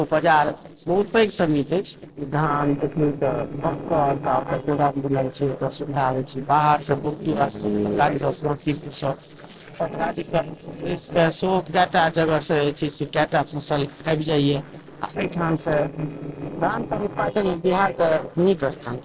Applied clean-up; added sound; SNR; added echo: neural separator model SepFormer DNS4.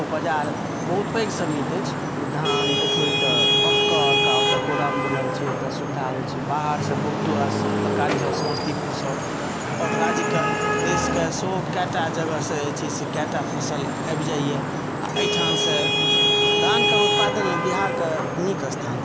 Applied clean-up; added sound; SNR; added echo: none; Traffic noise, roadway noise / Vehicle horn, car horn, honking; -5 dB; none.